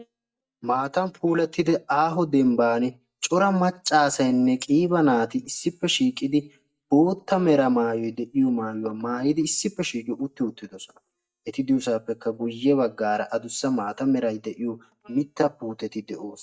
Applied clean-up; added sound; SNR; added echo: neural mask model DeepFilterNet 3.